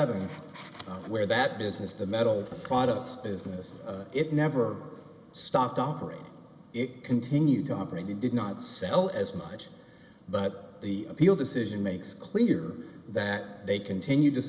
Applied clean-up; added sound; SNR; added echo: none; none; none; none.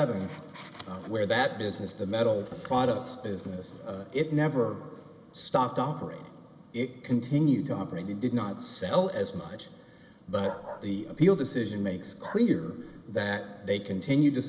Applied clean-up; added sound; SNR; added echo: none; Bark; 15 dB; none.